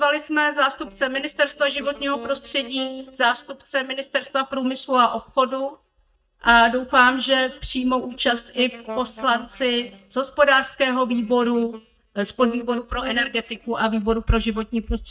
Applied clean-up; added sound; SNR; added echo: neural mask model DeepFilterNet 3.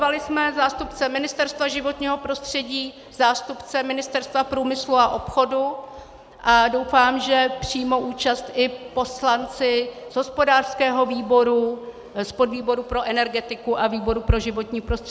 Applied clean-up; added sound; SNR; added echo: none; none; none; none.